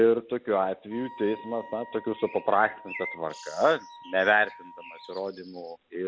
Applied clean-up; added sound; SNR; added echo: none; Wind instrument, woodwind instrument + Bird; 17 dB; none.